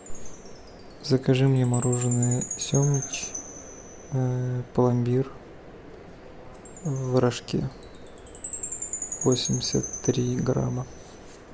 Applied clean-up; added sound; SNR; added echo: none; Chime; 11 dB; none.